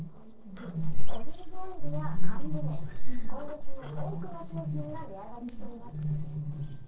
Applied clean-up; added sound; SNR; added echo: neural separator model SepFormer DNS4.